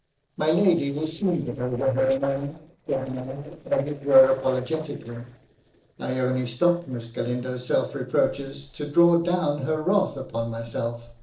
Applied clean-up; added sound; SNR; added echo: neural separator model SepFormer DNS4.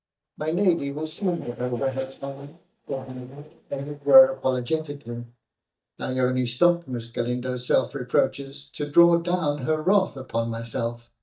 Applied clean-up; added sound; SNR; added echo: neural mask model DeepFilterNet 3.